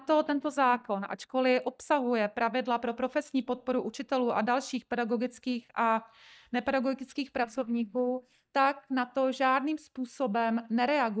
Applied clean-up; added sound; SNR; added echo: neural mask model DeepFilterNet 3.